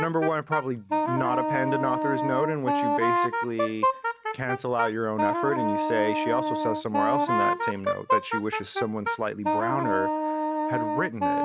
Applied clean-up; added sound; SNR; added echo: none; Wind instrument, woodwind instrument; -2 dB; none.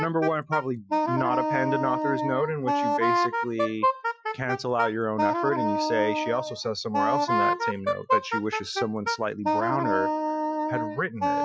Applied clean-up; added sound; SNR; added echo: classical method Wiener filter.